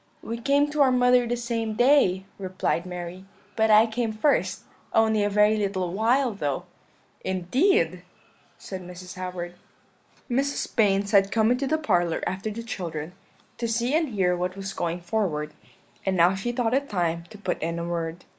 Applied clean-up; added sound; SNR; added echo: none; none; none; none.